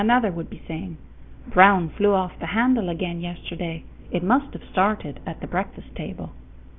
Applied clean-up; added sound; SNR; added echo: none; none; none; none.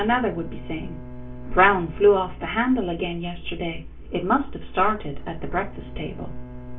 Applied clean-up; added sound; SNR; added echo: none; Bowed string instrument; 19 dB; reverberation time 0.2 s.